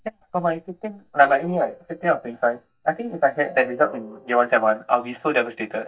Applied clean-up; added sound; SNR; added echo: neural mask model DeepFilterNet 3.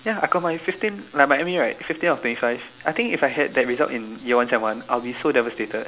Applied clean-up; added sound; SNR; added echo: none; none; none; none.